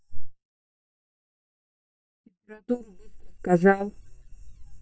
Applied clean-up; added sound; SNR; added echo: neural mask model DeepFilterNet 3.